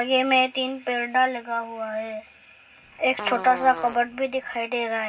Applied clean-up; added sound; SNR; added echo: none; Fart; 11 dB; reverberation time 0.4 s.